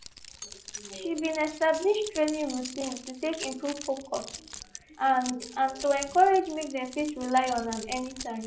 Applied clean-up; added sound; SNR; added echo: none; Keys jangling; 14 dB; reverberation time 0.4 s.